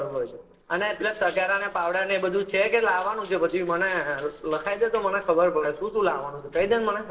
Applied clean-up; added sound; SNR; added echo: neural separator model SepFormer DNS4.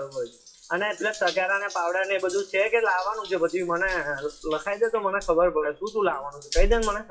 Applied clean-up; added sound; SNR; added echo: classical method WPE with log-MMSE.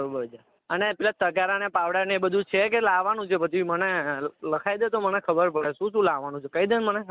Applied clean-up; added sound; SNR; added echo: none; none; none; none.